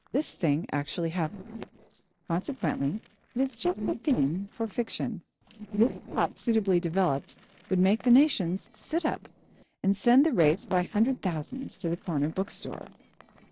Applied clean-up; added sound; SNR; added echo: neural separator model SepFormer DNS4.